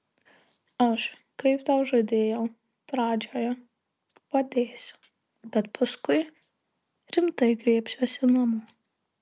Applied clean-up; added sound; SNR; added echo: none; none; none; none.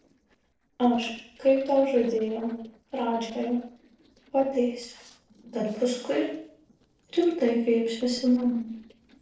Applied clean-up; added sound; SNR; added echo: neural separator model SepFormer DNS4.